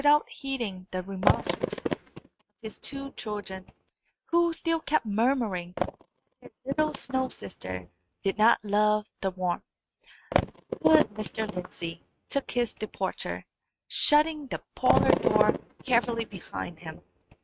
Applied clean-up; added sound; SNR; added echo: neural mask model RNNoise.